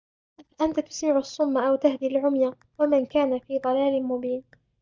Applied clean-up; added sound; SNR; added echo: neural mask model DeepFilterNet 3.